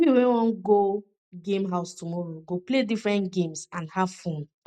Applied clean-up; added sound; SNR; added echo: none; none; none; none.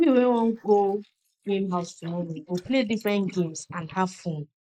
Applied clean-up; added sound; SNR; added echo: neural mask model Resemble Enhance denoiser.